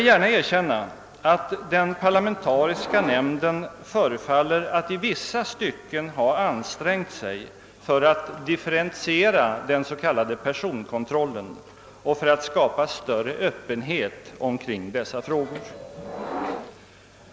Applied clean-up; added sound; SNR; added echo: none; Subway, metro, underground; 11 dB; none.